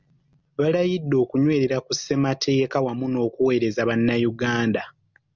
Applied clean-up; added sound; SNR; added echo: none; none; none; none.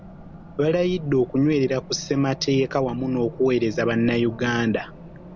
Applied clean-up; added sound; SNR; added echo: none; Race car, auto racing; 16 dB; none.